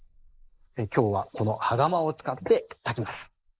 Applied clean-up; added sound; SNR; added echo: neural mask model Resemble Enhance denoiser.